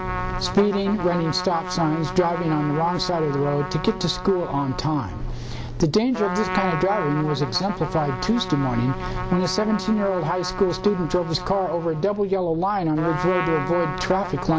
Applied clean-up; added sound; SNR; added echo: none; Trumpet; 8 dB; none.